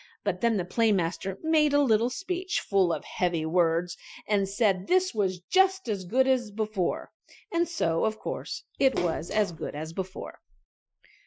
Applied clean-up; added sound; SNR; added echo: classical method Wiener filter.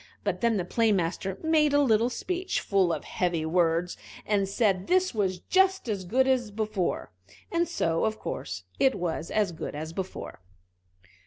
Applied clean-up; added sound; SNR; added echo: none; none; none; none.